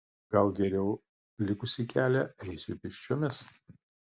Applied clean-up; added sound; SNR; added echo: none; none; none; none.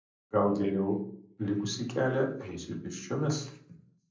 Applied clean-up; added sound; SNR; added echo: none; none; none; reverberation time 0.6 s.